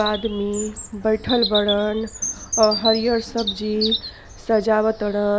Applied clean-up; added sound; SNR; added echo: none; Bird vocalization, bird call, bird song; 7 dB; none.